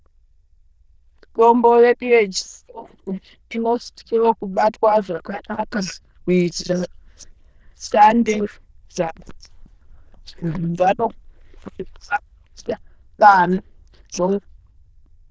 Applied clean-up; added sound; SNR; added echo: neural diffusion model UNIVERSE++.